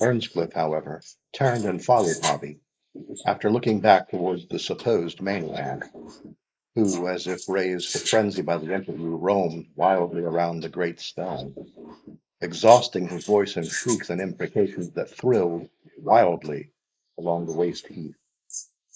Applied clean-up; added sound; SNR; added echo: neural mask model Resemble Enhance denoiser.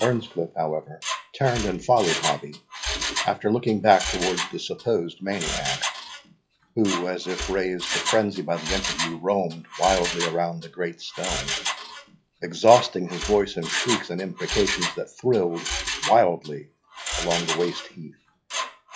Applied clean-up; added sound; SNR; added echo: classical method log-MMSE.